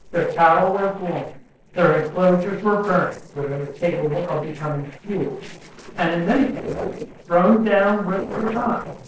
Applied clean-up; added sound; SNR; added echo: neural separator model SepFormer DNS4.